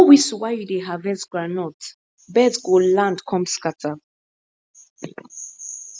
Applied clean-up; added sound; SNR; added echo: none; none; none; none.